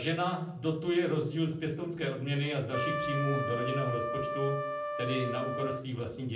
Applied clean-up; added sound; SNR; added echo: none; Trumpet; 2 dB; reverberation time 0.6 s.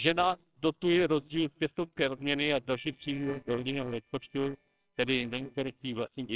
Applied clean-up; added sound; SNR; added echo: neural separator model SepFormer WHAMR!.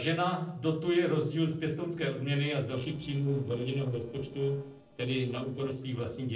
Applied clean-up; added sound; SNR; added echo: neural separator model SepFormer DNS4.